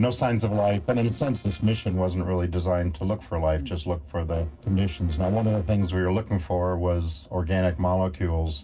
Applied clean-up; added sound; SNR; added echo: neural separator model SepFormer DNS4.